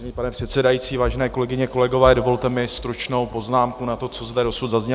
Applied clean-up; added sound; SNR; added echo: none; none; none; none.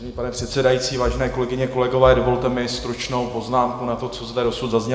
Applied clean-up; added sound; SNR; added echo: none; none; none; reverberation time 1.3 s.